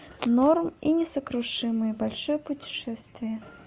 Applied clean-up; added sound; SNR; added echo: none; none; none; none.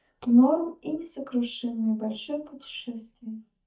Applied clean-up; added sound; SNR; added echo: neural mask model DeepFilterNet 3.